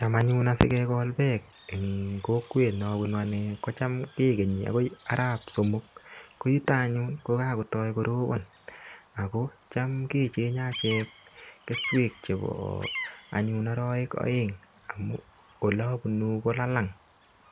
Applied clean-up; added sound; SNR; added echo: none; Bird vocalization, bird call, bird song; 17 dB; none.